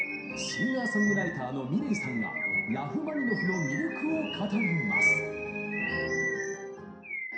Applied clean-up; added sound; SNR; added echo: none; Bird vocalization, bird call, bird song; 2 dB; reverberation time 0.7 s.